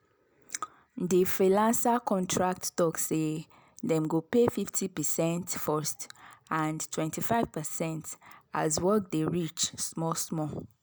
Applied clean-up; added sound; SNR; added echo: none; none; none; none.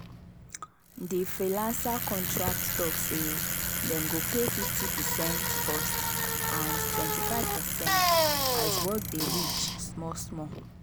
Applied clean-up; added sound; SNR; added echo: none; Bicycle; -4 dB; none.